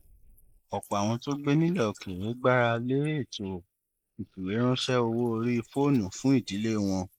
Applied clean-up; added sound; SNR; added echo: neural mask model Resemble Enhance denoiser.